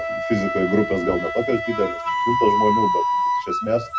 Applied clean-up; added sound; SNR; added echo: none; Wind instrument, woodwind instrument; 0 dB; reverberation time 0.2 s.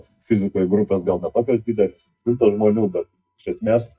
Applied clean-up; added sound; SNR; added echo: neural mask model DeepFilterNet 3.